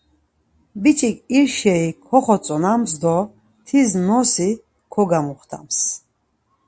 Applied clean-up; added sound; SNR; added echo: none; none; none; none.